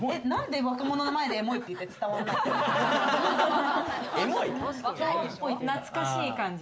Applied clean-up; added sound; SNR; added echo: none; none; none; none.